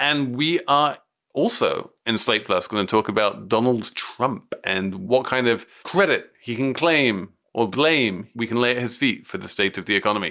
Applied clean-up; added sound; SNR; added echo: none; none; none; none.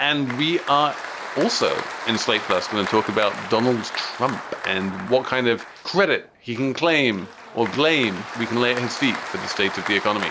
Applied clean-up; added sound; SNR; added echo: none; Applause; 10 dB; none.